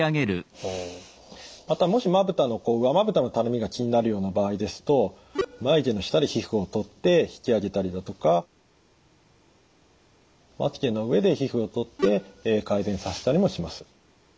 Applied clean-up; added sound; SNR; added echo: none; none; none; none.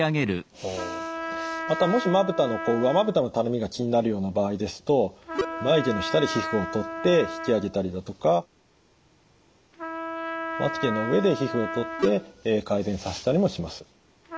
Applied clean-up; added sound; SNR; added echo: none; Trumpet; 9 dB; none.